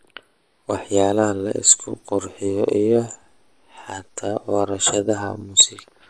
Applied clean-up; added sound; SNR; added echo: neural mask model Resemble Enhance denoiser.